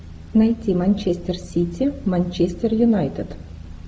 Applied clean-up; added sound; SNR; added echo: none; none; none; none.